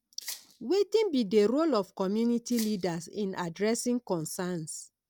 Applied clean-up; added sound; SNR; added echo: none; Rattle (instrument); 14 dB; none.